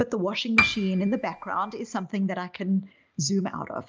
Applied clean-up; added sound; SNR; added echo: none; Piano; 1 dB; none.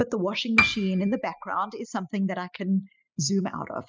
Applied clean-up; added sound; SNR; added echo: classical method spectral subtraction.